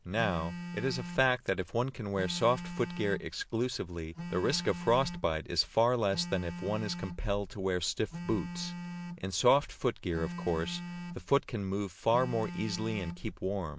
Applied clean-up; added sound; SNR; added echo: none; Telephone; 10 dB; none.